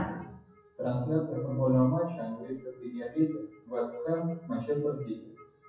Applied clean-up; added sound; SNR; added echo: classical method WPE with log-MMSE.